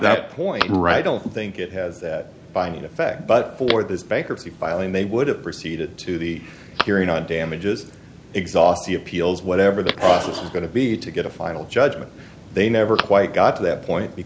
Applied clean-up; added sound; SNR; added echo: none; Telephone; 14 dB; none.